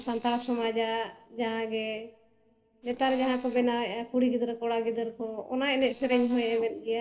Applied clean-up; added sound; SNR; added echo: neural separator model SepFormer DNS4.